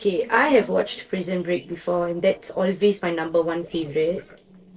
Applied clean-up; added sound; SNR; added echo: neural separator model SepFormer DNS4.